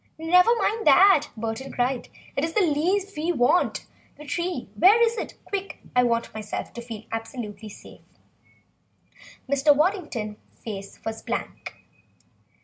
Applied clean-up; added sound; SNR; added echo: none; none; none; none.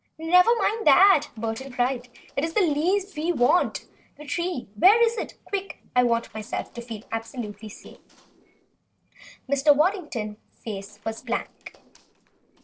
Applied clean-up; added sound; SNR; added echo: neural separator model SepFormer DNS4.